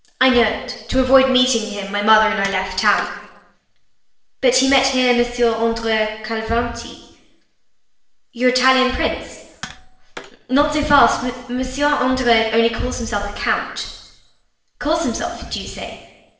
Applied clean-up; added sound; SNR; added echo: none; Tap; 20 dB; reverberation time 0.9 s.